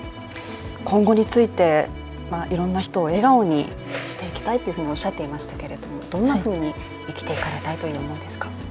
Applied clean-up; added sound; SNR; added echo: none; Bowed string instrument + Whoosh, swoosh, swish; 17 dB; none.